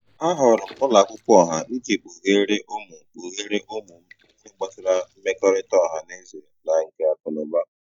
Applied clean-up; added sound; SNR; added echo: neural mask model DeepFilterNet 3.